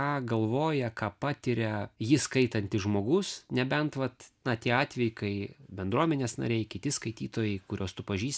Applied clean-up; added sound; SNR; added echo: none; none; none; none.